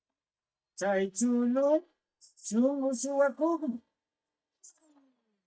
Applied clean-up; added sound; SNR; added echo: neural mask model DeepFilterNet 3.